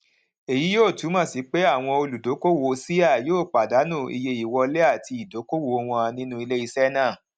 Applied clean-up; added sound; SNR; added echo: none; none; none; none.